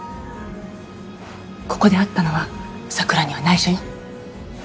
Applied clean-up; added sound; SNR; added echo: none; none; none; none.